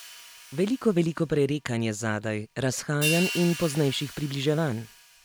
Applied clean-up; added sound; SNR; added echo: none; Hi-hat; 11 dB; none.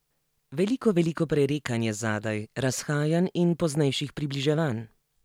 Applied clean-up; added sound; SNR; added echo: none; none; none; none.